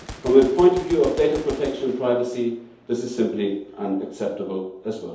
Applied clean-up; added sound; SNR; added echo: none; Gunshot, gunfire; 19 dB; reverberation time 2.2 s.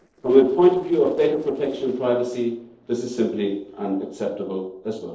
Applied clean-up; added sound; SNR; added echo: neural separator model SepFormer DNS4.